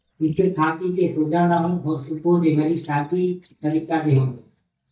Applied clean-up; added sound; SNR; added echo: neural mask model DeepFilterNet 3.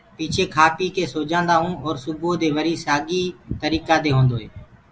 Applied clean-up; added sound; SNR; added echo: none; none; none; none.